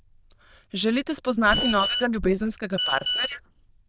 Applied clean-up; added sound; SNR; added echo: neural diffusion model UNIVERSE++.